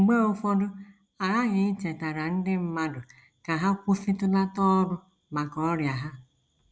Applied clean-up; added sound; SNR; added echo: none; none; none; none.